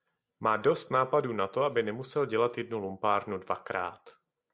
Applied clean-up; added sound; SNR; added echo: none; none; none; none.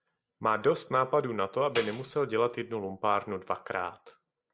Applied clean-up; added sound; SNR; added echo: none; Tambourine; 13 dB; none.